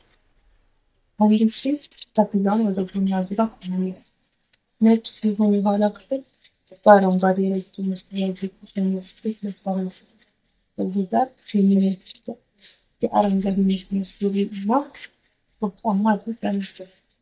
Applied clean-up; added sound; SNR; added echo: neural mask model DeepFilterNet 3.